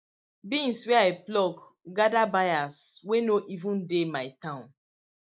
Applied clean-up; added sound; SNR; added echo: neural mask model Resemble Enhance denoiser.